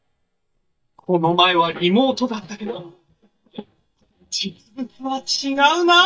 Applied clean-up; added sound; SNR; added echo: neural mask model DeepFilterNet 3.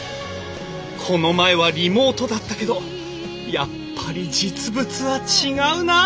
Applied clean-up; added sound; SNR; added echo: none; none; none; none.